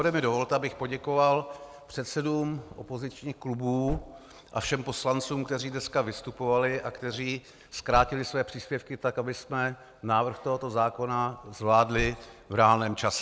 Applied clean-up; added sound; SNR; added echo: none; Slam / Car; 17 dB; none.